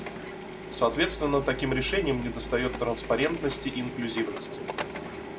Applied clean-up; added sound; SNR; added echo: none; Printer; 8 dB; reverberation time 0.5 s.